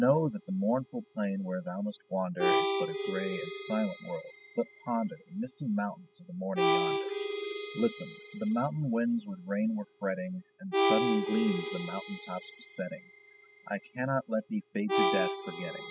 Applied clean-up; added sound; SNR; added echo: classical method spectral subtraction.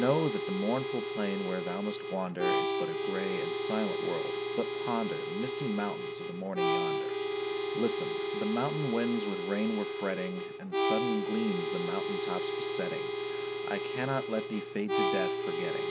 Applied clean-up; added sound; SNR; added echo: none; Harmonica; -2 dB; none.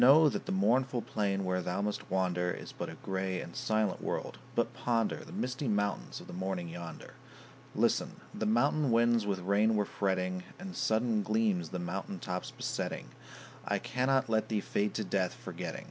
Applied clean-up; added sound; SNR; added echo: none; none; none; none.